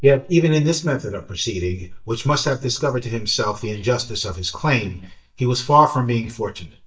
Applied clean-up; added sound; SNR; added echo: neural mask model DeepFilterNet 3.